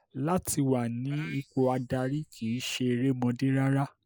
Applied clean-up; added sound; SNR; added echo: neural mask model Resemble Enhance denoiser.